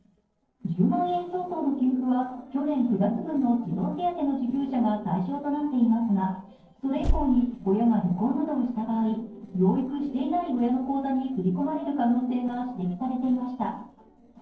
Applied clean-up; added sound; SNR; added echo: neural separator model SepFormer DNS4.